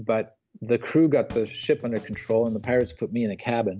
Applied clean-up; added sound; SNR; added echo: none; Drum kit; 17 dB; none.